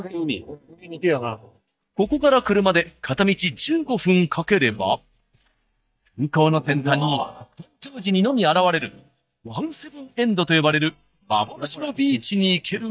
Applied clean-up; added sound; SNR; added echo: neural mask model DeepFilterNet 3.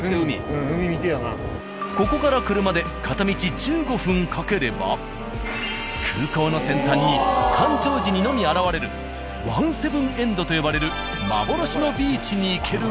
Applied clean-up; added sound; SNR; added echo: none; Wind instrument, woodwind instrument; 16 dB; none.